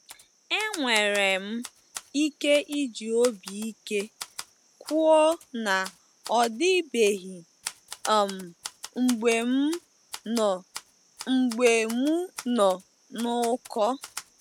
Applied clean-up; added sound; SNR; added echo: none; Typewriter; 17 dB; none.